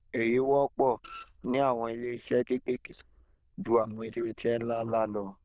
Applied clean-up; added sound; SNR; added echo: neural diffusion model UNIVERSE++.